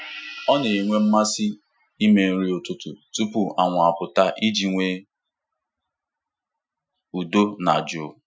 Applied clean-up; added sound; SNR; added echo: classical method Wiener filter.